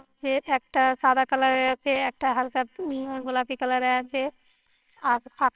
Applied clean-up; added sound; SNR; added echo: neural separator model SepFormer WHAMR!.